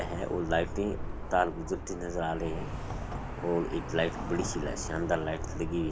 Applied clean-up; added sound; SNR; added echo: none; Traffic noise, roadway noise; 4 dB; none.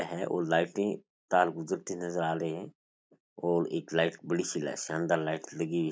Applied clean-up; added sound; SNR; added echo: none; none; none; none.